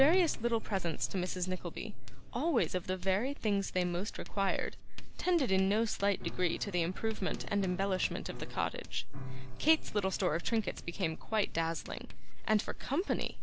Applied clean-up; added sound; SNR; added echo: none; Piano + Writing; 18 dB; none.